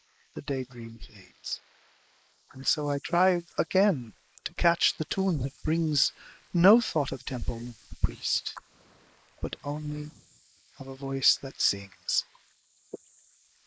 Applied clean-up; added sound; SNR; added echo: neural mask model Resemble Enhance denoiser.